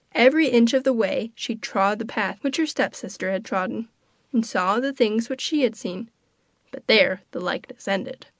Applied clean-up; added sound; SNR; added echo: none; none; none; none.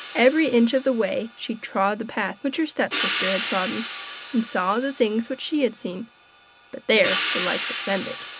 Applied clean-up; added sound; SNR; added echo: none; Hi-hat; 6 dB; none.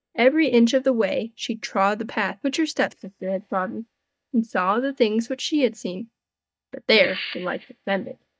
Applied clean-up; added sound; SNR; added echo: neural mask model DeepFilterNet 3.